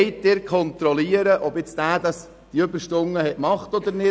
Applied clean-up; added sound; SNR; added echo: none; none; none; none.